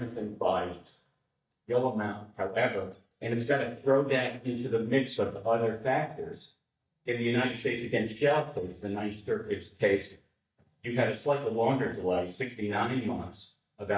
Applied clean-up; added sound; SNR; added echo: neural mask model DeepFilterNet 3.